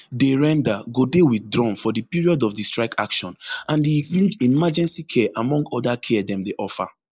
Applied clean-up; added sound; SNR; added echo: neural mask model Resemble Enhance denoiser.